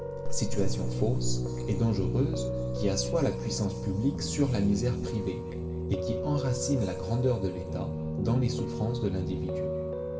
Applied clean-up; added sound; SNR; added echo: none; Piano; 3 dB; reverberation time 2.2 s.